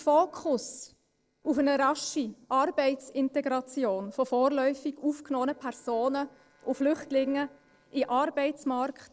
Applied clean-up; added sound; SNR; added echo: neural separator model SepFormer DNS4.